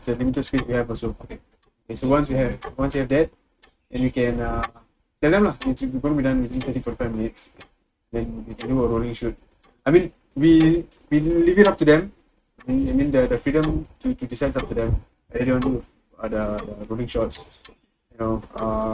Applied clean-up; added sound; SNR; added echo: neural mask model RNNoise.